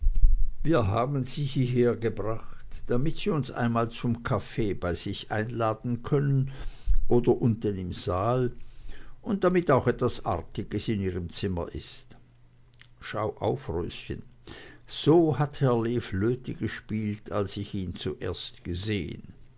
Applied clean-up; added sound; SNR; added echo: none; none; none; none.